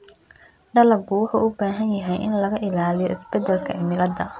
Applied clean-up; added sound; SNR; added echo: none; none; none; none.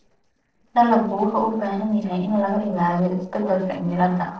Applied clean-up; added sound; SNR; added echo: neural separator model SepFormer DNS4.